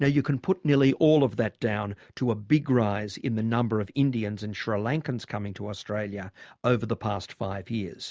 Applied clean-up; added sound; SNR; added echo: none; none; none; none.